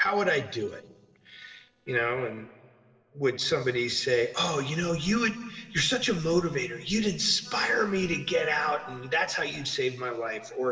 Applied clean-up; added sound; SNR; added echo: neural separator model SepFormer DNS4.